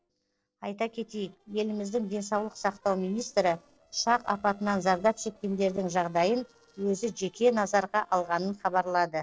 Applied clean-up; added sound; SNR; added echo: neural separator model SepFormer DNS4.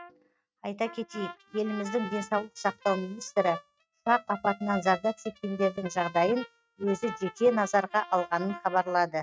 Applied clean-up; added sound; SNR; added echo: neural mask model RNNoise.